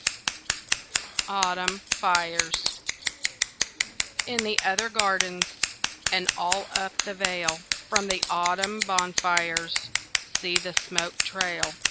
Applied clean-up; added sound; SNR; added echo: none; Scissors; -1 dB; none.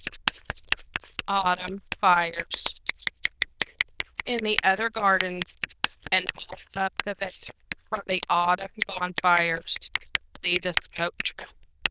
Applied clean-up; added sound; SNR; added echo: neural diffusion model UNIVERSE++.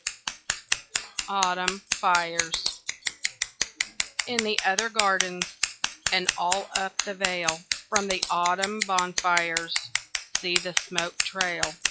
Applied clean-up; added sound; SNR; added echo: classical method log-MMSE.